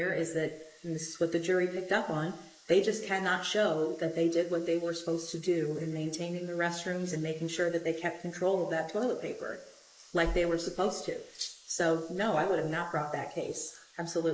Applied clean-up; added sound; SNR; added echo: neural mask model Resemble Enhance denoiser.